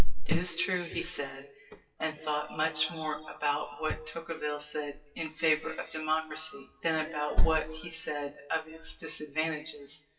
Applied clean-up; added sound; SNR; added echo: classical method WPE with log-MMSE.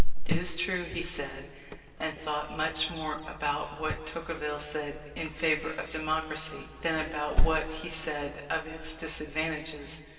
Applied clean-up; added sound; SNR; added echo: none; Cricket; -3 dB; reverberation time 2.3 s.